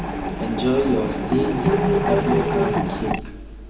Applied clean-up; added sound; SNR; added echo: none; Mechanisms; -2 dB; reverberation time 2.1 s.